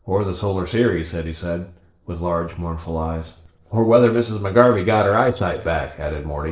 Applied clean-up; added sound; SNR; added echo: neural separator model SepFormer DNS4.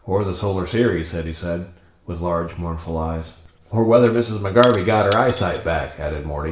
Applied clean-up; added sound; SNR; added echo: none; Shatter / Crushing; 18 dB; reverberation time 0.6 s.